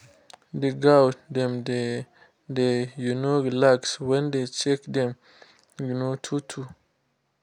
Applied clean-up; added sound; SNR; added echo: none; none; none; none.